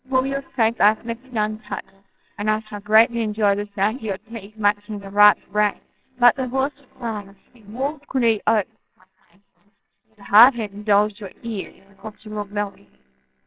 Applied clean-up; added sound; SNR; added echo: neural separator model SepFormer WHAMR!.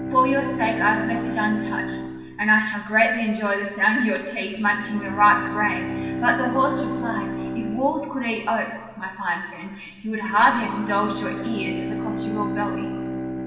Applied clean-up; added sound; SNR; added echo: none; Bowed string instrument; 7 dB; reverberation time 1.4 s.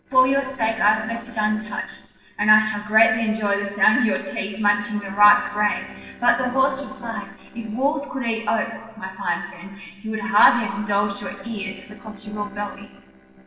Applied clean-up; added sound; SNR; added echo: neural separator model SepFormer DNS4.